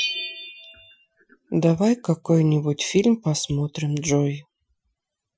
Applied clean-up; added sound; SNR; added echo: classical method Wiener filter.